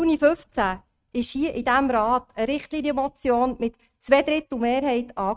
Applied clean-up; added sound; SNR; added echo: neural mask model RNNoise.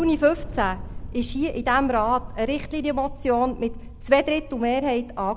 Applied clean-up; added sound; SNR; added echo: none; Thunder; 11 dB; none.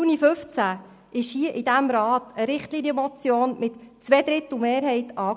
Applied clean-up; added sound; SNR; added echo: none; none; none; none.